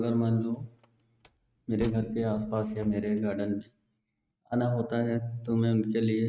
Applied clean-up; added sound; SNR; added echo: neural mask model RNNoise.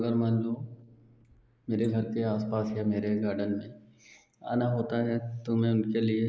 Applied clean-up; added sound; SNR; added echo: neural mask model Resemble Enhance denoiser.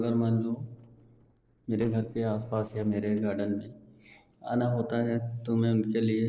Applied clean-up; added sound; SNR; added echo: neural separator model SepFormer DNS4.